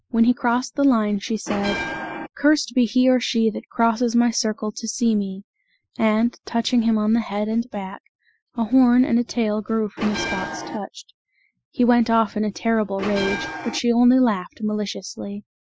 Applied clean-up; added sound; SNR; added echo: classical method Wiener filter.